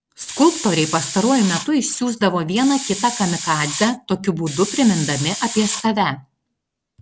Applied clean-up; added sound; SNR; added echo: none; Hiss; 8 dB; none.